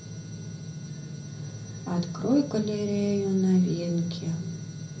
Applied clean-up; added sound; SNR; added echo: none; none; none; reverberation time 0.5 s.